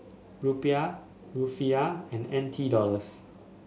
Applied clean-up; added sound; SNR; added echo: none; none; none; none.